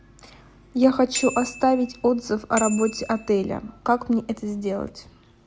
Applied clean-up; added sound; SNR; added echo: none; Bicycle bell; 12 dB; none.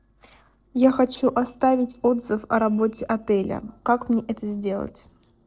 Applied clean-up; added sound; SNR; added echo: neural separator model SepFormer DNS4.